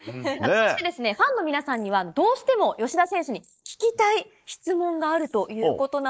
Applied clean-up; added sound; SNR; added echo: neural mask model Resemble Enhance denoiser.